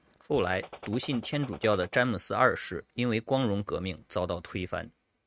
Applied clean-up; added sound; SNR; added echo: neural mask model RNNoise.